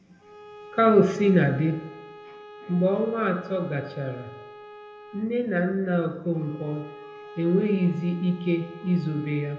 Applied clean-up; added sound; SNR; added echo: none; Bowed string instrument; 19 dB; reverberation time 0.6 s.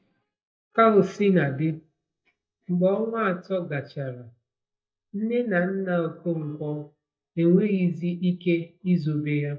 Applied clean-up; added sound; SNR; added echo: neural mask model DeepFilterNet 3.